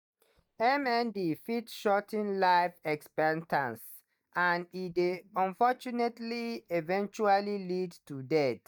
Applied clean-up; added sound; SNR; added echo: neural mask model DeepFilterNet 3.